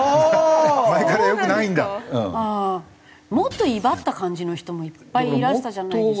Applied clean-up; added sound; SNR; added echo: none; none; none; none.